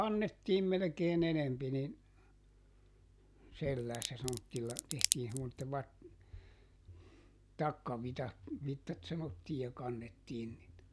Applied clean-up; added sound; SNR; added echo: none; Crack; -1 dB; none.